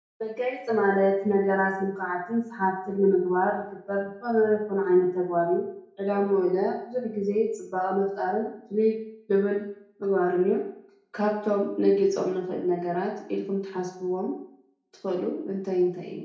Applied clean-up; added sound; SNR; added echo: none; none; none; reverberation time 0.6 s.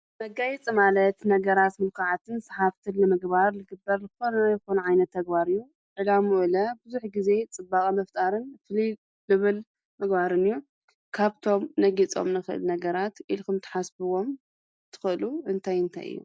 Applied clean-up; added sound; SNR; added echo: none; none; none; none.